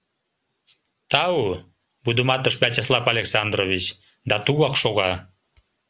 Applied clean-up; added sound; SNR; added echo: none; none; none; none.